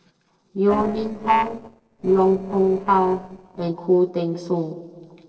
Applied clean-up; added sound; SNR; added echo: neural separator model SepFormer DNS4.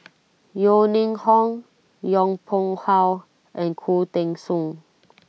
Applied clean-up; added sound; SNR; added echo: none; none; none; none.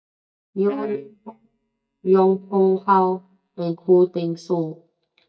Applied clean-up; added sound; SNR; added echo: neural mask model DeepFilterNet 3.